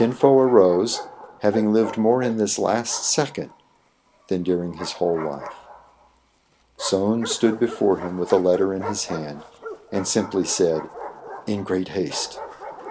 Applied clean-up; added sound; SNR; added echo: none; Bark; 14 dB; none.